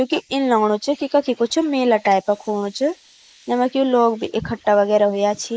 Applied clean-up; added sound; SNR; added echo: neural mask model Resemble Enhance denoiser.